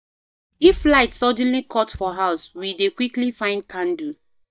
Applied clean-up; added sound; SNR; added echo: neural mask model DeepFilterNet 3.